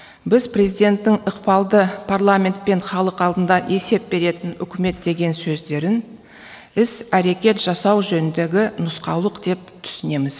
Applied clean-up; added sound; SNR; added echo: none; none; none; none.